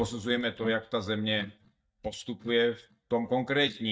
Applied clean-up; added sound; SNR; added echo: neural mask model DeepFilterNet 3.